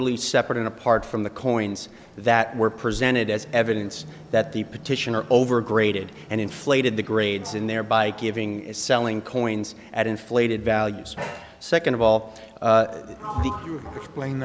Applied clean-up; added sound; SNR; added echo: none; Sliding door; 19 dB; none.